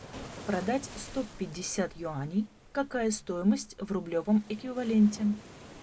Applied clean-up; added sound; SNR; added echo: none; Waves, surf; 17 dB; none.